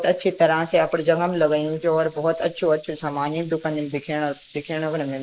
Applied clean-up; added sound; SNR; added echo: neural mask model Resemble Enhance denoiser.